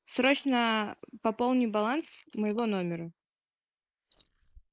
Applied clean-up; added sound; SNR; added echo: neural mask model Resemble Enhance denoiser.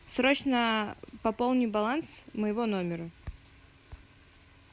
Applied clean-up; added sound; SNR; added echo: none; none; none; none.